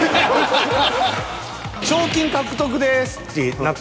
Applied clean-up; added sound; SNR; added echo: none; none; none; none.